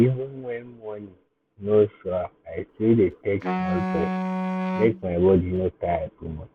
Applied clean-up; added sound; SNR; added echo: none; Wind instrument, woodwind instrument; 4 dB; none.